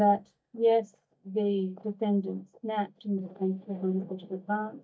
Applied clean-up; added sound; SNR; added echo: neural mask model DeepFilterNet 3.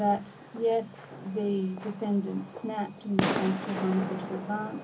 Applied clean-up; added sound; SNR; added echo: none; Fireworks; 6 dB; reverberation time 0.3 s.